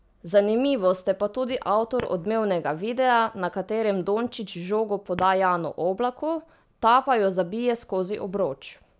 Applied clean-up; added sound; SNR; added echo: none; Chink, clink; 14 dB; none.